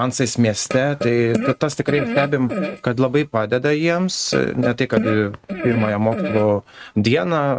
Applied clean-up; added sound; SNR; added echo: neural mask model RNNoise.